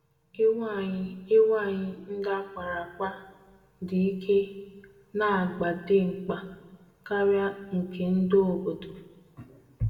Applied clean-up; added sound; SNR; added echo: none; none; none; reverberation time 1.1 s.